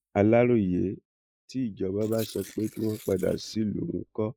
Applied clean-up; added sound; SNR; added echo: neural mask model Resemble Enhance denoiser.